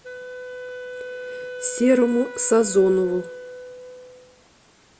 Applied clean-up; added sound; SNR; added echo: none; Wind instrument, woodwind instrument; 12 dB; none.